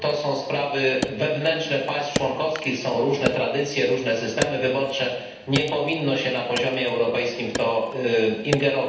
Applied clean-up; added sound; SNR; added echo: none; Wood; 11 dB; reverberation time 0.9 s.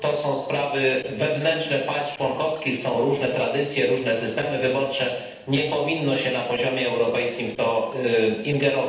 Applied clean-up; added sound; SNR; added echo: neural separator model SepFormer DNS4.